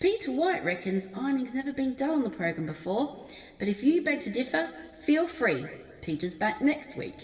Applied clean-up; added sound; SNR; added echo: none; none; none; reverberation time 2.5 s.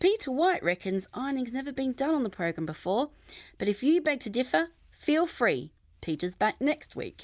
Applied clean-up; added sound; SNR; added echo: none; none; none; none.